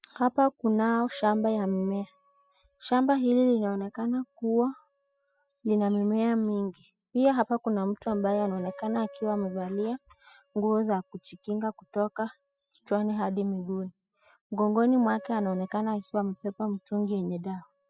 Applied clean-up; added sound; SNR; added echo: classical method spectral subtraction.